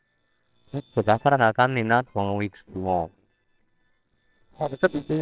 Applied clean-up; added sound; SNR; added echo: neural separator model SepFormer WHAMR!.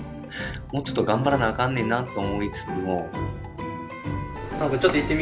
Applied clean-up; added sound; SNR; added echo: none; none; none; none.